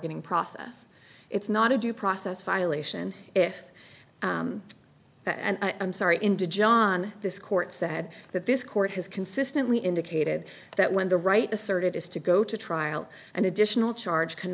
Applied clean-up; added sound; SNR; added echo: none; none; none; none.